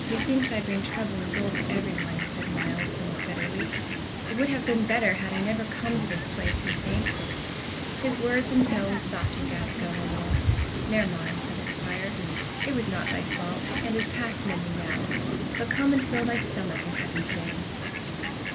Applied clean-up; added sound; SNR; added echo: none; Fowl; 0 dB; none.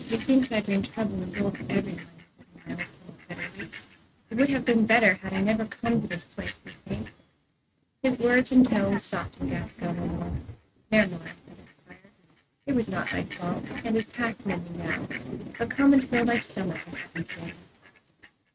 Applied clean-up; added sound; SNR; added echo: neural mask model RNNoise.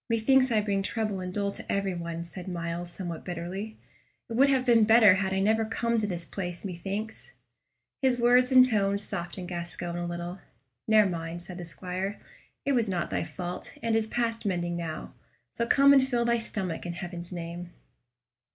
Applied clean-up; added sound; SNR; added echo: none; none; none; none.